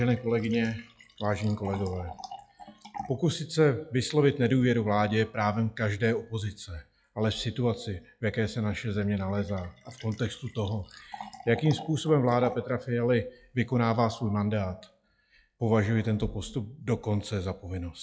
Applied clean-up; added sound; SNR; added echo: classical method log-MMSE.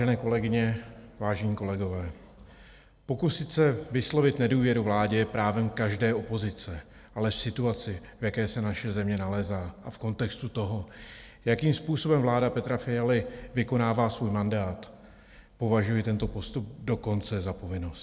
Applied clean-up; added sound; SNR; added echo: none; none; none; none.